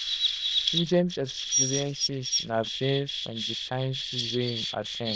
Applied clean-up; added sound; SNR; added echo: neural diffusion model UNIVERSE++.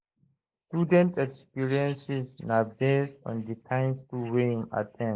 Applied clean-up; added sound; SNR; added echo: neural mask model Resemble Enhance denoiser.